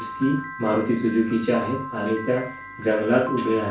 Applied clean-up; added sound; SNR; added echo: none; Piano; 11 dB; reverberation time 0.3 s.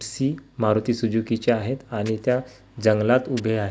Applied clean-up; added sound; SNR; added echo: none; none; none; none.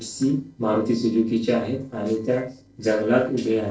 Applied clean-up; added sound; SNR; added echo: neural separator model SepFormer DNS4.